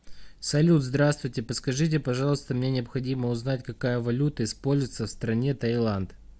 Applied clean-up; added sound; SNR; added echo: none; none; none; none.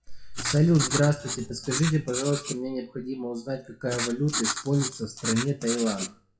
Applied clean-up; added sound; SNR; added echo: classical method WPE with log-MMSE.